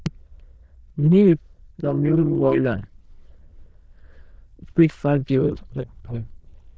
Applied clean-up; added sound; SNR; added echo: neural diffusion model UNIVERSE++.